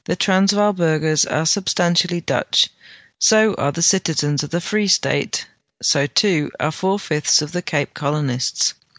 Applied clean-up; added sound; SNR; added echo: none; none; none; none.